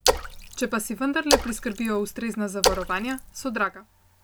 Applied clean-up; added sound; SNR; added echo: none; Splash, splatter; 0 dB; none.